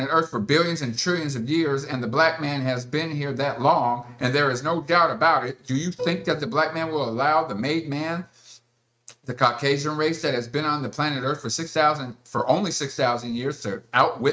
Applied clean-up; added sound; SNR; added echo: neural mask model RNNoise.